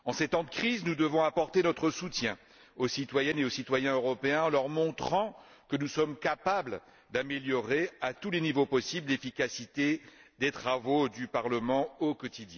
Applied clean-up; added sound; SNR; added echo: none; none; none; none.